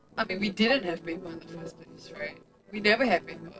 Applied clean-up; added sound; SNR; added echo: neural separator model SepFormer DNS4.